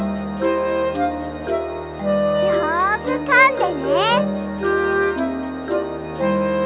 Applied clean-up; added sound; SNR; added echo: none; Organ; 12 dB; none.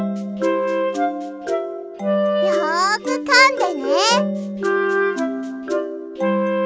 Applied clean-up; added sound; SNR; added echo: none; none; none; none.